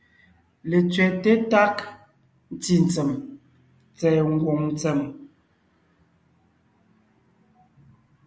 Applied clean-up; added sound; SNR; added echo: none; none; none; none.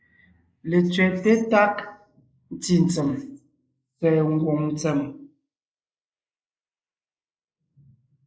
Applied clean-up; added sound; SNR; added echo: neural mask model Resemble Enhance denoiser.